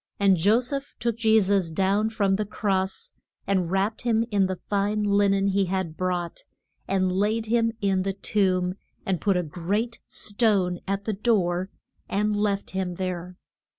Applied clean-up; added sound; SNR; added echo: none; none; none; none.